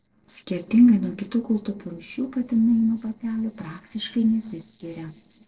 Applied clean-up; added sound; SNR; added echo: neural separator model SepFormer DNS4.